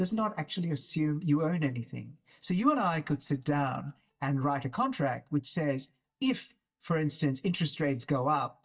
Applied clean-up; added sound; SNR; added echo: neural mask model DeepFilterNet 3.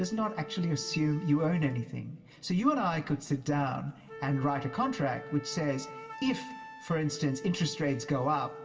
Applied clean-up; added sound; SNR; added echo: none; Wind instrument, woodwind instrument; 15 dB; reverberation time 2.2 s.